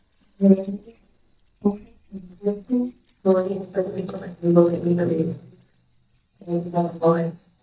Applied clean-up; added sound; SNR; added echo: neural mask model DeepFilterNet 3.